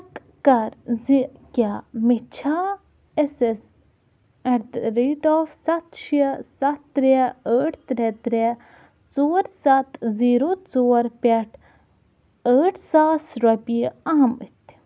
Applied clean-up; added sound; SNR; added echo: none; none; none; none.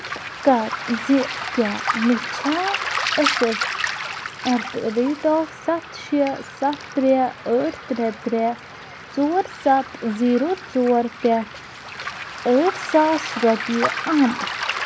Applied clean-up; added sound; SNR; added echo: none; Waves, surf; 7 dB; none.